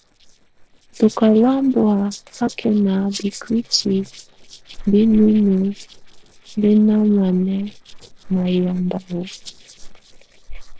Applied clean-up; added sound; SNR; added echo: neural separator model SepFormer DNS4.